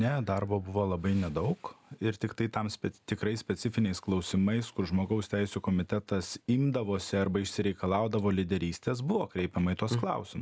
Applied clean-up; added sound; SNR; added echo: none; none; none; none.